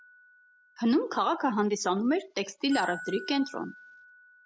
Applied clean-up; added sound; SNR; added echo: none; Glockenspiel; 17 dB; none.